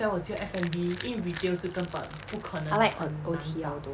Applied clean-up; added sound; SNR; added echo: none; Crushing; 15 dB; none.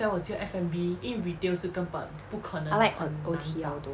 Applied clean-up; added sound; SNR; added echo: none; none; none; none.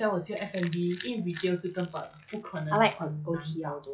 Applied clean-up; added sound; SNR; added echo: classical method log-MMSE.